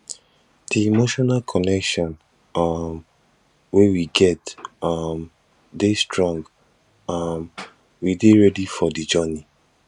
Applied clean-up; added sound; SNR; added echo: none; none; none; none.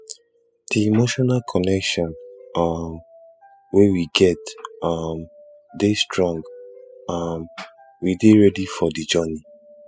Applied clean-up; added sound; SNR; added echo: classical method spectral subtraction.